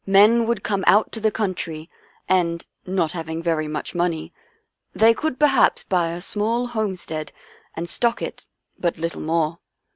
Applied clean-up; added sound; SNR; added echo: none; none; none; none.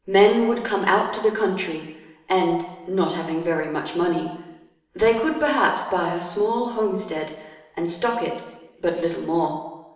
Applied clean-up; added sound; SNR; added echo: none; none; none; reverberation time 1.0 s.